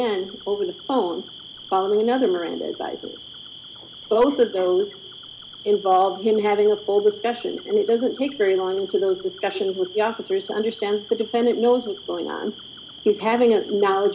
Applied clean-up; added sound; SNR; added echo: none; Cricket; 19 dB; none.